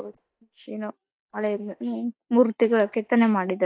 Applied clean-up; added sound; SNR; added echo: neural mask model DeepFilterNet 3.